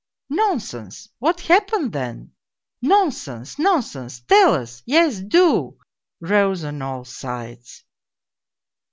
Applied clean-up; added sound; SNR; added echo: none; none; none; none.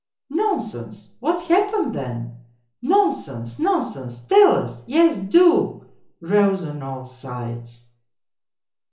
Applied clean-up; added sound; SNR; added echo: none; none; none; reverberation time 0.8 s.